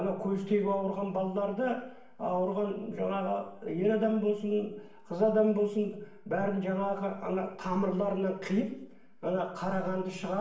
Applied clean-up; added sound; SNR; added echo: none; none; none; reverberation time 0.8 s.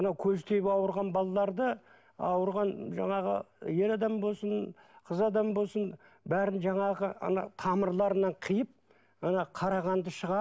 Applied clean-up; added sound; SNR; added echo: none; none; none; none.